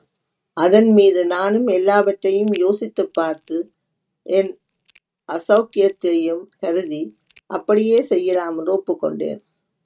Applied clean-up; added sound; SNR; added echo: neural mask model RNNoise.